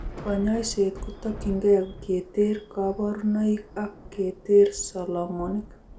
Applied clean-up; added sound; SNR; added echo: none; Thunder / Rain; 15 dB; none.